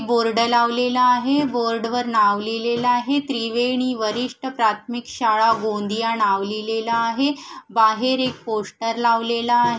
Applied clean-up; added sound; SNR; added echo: none; none; none; none.